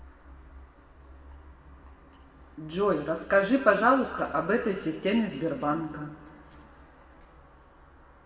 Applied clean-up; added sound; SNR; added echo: none; none; none; reverberation time 2.2 s.